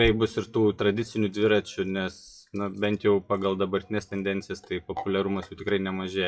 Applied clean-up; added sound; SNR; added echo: classical method WPE with log-MMSE.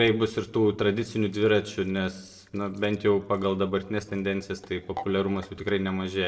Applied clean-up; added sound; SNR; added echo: neural separator model SepFormer DNS4.